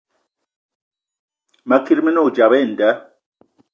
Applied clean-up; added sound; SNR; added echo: none; none; none; none.